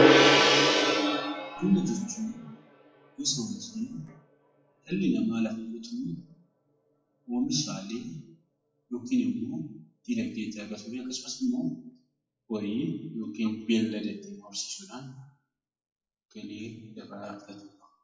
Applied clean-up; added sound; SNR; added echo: classical method WPE with log-MMSE.